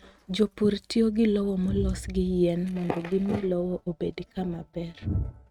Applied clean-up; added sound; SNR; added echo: neural mask model RNNoise.